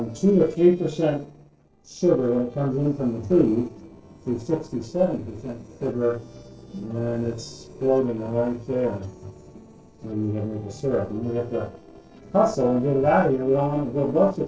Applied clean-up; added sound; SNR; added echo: neural separator model SepFormer DNS4.